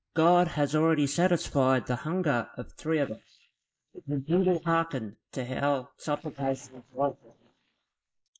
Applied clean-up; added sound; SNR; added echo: neural mask model Resemble Enhance denoiser.